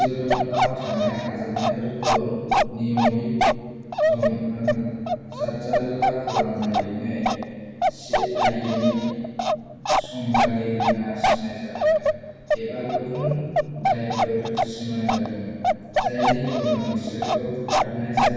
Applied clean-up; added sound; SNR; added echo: none; Bark; -3 dB; reverberation time 2.1 s.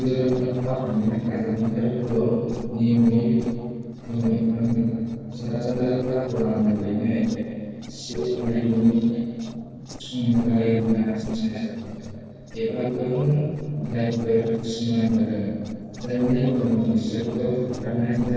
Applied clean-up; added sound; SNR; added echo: neural separator model SepFormer DNS4.